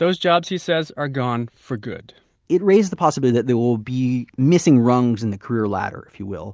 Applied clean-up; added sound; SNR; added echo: none; none; none; none.